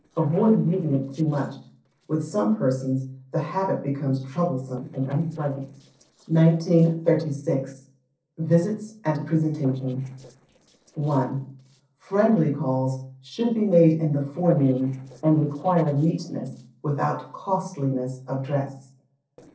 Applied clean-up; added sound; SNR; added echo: neural separator model SepFormer DNS4.